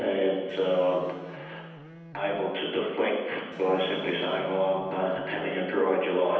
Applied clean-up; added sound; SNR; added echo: none; Electric guitar; 19 dB; reverberation time 1.1 s.